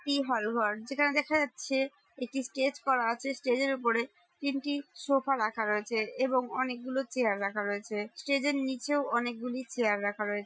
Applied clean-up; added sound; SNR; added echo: classical method Wiener filter.